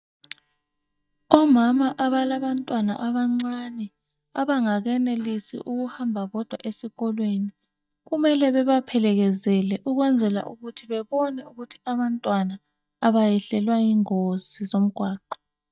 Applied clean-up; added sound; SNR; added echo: neural mask model DeepFilterNet 3.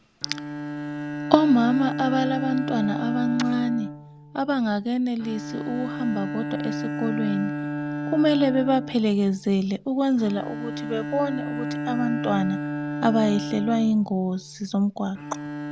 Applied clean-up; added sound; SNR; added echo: none; Bowed string instrument; 6 dB; none.